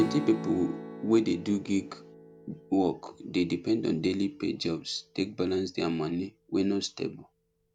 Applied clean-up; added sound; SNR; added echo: none; Strum; 14 dB; none.